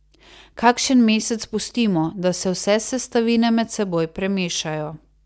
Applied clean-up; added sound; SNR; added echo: none; none; none; none.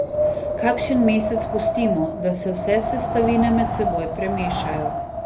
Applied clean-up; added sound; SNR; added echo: none; Wind; 1 dB; reverberation time 0.3 s.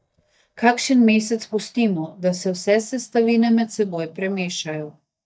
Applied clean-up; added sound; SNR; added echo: neural mask model DeepFilterNet 3.